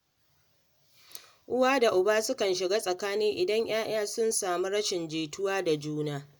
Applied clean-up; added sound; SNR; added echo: none; none; none; none.